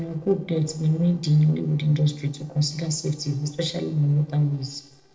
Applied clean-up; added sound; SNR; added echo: neural separator model SepFormer DNS4.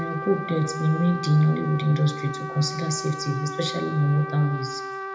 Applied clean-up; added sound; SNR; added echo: none; Trumpet; 9 dB; reverberation time 0.8 s.